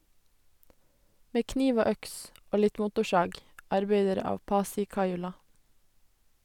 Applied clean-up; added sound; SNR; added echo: none; none; none; none.